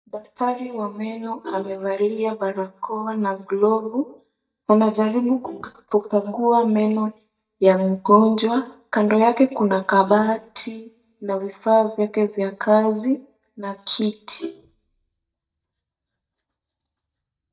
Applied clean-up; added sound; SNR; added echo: neural mask model DeepFilterNet 3.